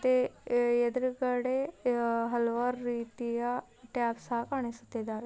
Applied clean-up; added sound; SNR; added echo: none; none; none; none.